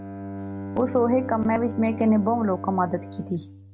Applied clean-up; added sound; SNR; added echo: none; Bowed string instrument; 10 dB; none.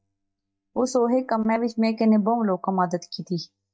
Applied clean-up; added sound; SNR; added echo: neural mask model DeepFilterNet 3.